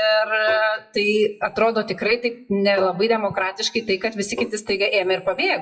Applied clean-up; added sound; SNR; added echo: classical method WPE with log-MMSE.